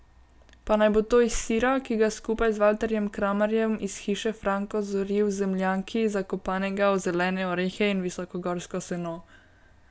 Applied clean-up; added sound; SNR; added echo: none; none; none; none.